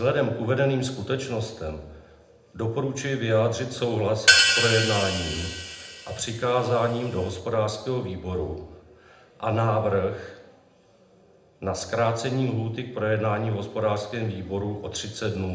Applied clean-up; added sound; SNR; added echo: none; Hi-hat; -2 dB; reverberation time 0.7 s.